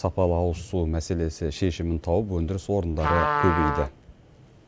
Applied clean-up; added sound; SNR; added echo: none; Trumpet; 4 dB; none.